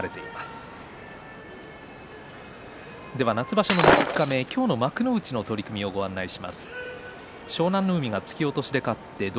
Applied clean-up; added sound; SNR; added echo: none; Shatter; -5 dB; none.